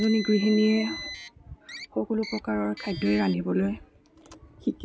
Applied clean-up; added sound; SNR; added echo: none; Car; 14 dB; none.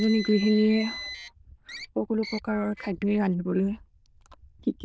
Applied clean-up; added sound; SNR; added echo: neural diffusion model UNIVERSE++.